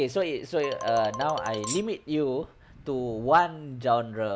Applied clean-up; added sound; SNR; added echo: none; Tambourine + Marimba, xylophone; 9 dB; none.